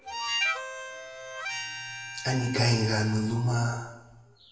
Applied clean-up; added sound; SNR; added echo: none; Harmonica; 6 dB; reverberation time 1.0 s.